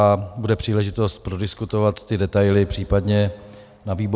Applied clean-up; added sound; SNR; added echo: none; none; none; none.